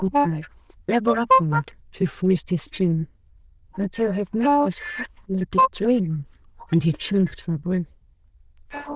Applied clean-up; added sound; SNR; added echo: neural diffusion model UNIVERSE++.